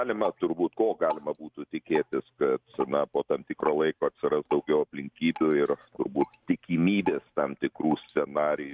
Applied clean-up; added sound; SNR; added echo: neural mask model RNNoise.